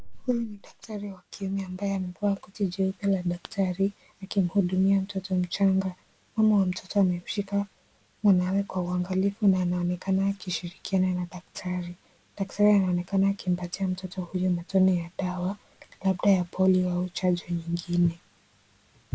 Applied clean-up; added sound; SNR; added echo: none; none; none; none.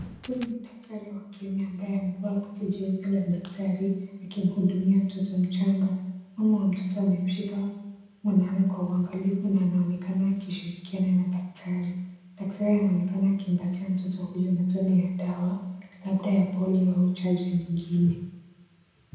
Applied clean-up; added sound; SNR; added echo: none; Coin (dropping); 18 dB; reverberation time 0.9 s.